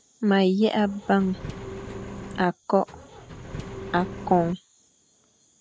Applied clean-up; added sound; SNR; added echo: none; Engine; 12 dB; none.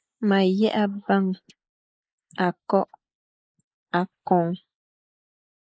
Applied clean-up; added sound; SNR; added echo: neural mask model Resemble Enhance denoiser.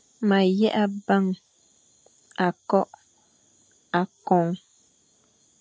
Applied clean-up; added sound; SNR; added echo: none; none; none; none.